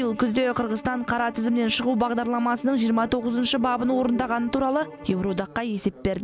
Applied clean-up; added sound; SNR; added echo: none; Bowed string instrument; 18 dB; none.